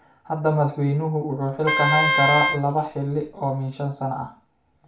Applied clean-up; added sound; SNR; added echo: none; Wind instrument, woodwind instrument; -1 dB; reverberation time 0.4 s.